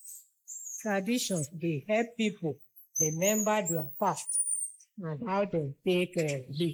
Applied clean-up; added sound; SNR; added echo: neural mask model Resemble Enhance denoiser.